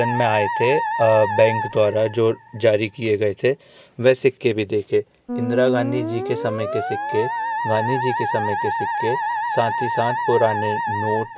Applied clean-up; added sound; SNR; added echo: none; Musical instrument; 4 dB; none.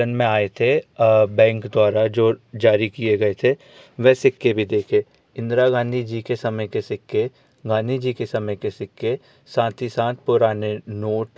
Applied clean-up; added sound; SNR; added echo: none; none; none; none.